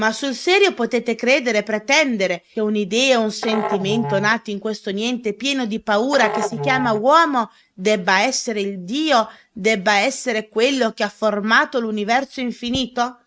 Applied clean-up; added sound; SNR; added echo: neural mask model RNNoise.